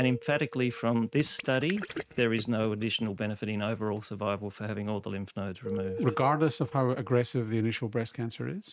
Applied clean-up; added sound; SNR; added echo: neural mask model RNNoise.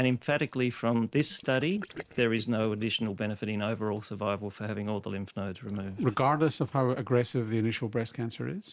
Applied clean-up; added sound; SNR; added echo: neural separator model SepFormer DNS4.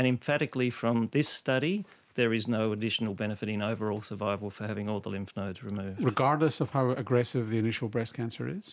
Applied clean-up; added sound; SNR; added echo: none; none; none; none.